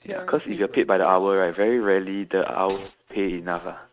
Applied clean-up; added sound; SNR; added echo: neural mask model RNNoise.